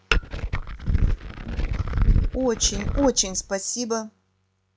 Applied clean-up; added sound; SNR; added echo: none; Glass; -5 dB; none.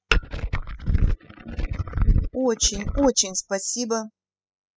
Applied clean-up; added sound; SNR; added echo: classical method spectral subtraction.